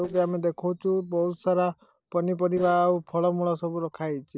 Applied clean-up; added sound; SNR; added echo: neural separator model SepFormer DNS4.